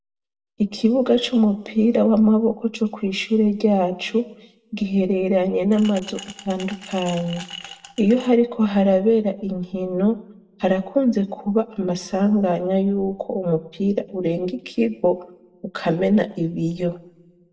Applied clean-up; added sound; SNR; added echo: none; Glass; 17 dB; reverberation time 0.5 s.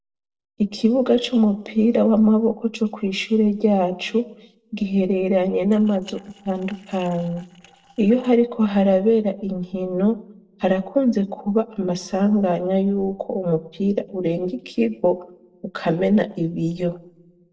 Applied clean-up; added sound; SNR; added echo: neural separator model SepFormer DNS4.